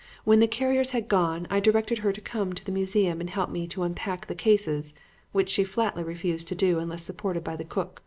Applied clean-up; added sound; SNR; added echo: none; none; none; none.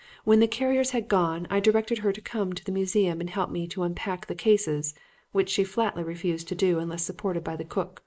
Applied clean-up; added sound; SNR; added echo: neural mask model Resemble Enhance denoiser.